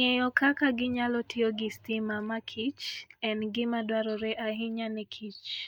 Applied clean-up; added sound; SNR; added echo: neural mask model DeepFilterNet 3.